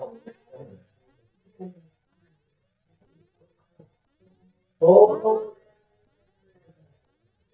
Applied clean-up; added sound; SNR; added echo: neural mask model DeepFilterNet 3.